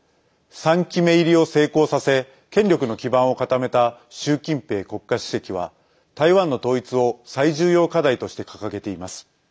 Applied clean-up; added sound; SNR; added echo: none; none; none; none.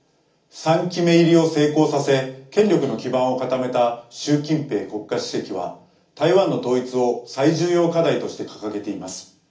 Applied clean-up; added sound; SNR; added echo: none; none; none; reverberation time 0.4 s.